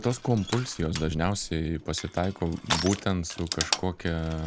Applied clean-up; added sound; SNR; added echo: none; Crushing; 8 dB; none.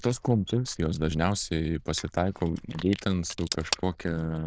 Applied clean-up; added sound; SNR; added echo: neural diffusion model UNIVERSE++.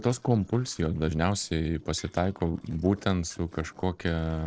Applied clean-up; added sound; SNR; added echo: neural separator model SepFormer DNS4.